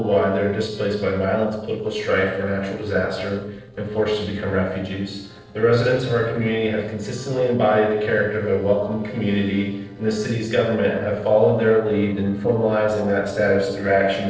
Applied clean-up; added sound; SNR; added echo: neural separator model SepFormer DNS4.